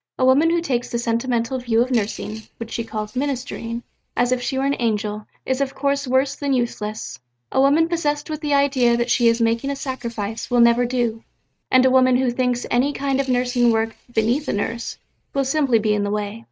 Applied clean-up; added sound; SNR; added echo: neural mask model RNNoise.